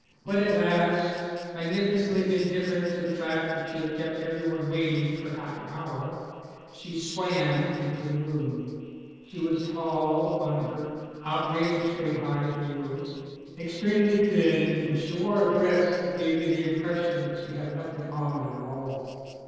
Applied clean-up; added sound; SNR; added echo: neural separator model SepFormer DNS4.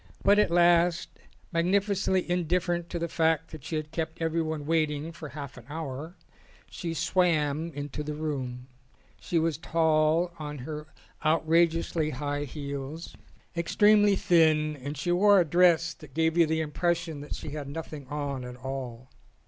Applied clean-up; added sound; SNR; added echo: none; none; none; none.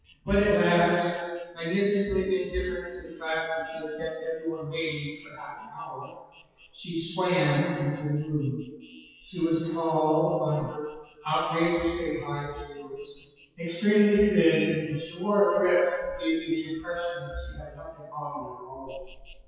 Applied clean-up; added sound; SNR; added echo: classical method WPE with log-MMSE.